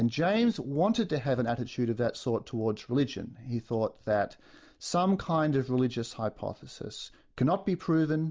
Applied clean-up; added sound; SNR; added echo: none; none; none; none.